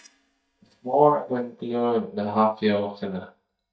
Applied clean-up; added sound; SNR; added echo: neural mask model DeepFilterNet 3.